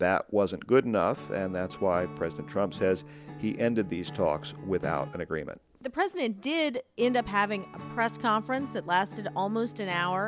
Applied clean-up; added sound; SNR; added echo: none; Acoustic guitar / Strum; 15 dB; none.